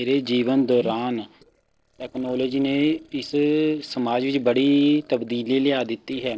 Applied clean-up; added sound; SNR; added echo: neural separator model SepFormer DNS4.